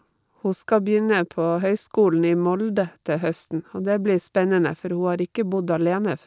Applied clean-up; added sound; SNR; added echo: none; none; none; none.